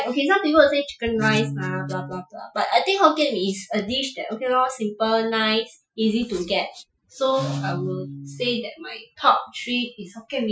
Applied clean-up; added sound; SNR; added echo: classical method Wiener filter.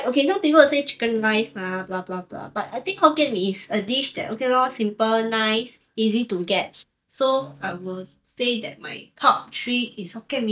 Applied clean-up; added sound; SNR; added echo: neural mask model DeepFilterNet 3.